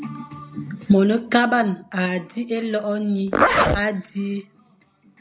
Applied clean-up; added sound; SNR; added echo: none; Zipper (clothing); -1 dB; none.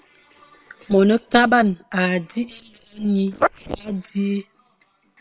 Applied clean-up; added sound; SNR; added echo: neural separator model SepFormer WHAM!.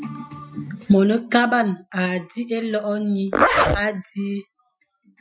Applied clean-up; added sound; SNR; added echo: classical method Wiener filter.